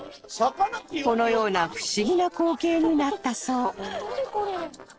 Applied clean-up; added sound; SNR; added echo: neural separator model SepFormer DNS4.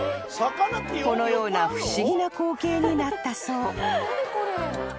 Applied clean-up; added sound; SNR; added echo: none; none; none; none.